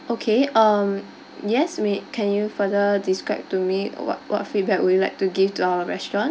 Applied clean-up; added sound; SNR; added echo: none; none; none; none.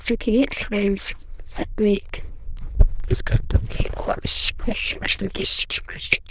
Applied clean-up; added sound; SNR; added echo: neural diffusion model UNIVERSE++.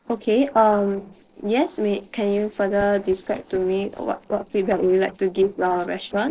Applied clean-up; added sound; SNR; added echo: neural separator model SepFormer DNS4.